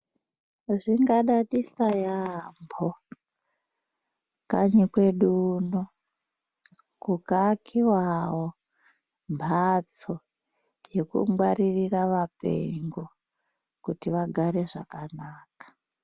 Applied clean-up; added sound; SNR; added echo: none; none; none; none.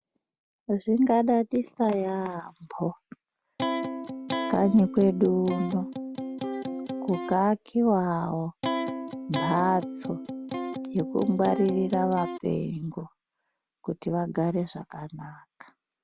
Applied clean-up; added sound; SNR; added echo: none; Electric guitar; 5 dB; none.